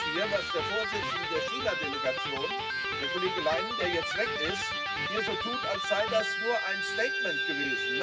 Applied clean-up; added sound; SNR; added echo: none; Electric guitar; -2 dB; reverberation time 0.4 s.